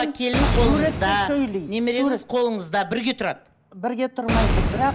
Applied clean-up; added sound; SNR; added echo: none; Boom; 3 dB; none.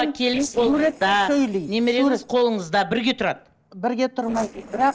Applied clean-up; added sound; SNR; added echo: neural separator model SepFormer DNS4.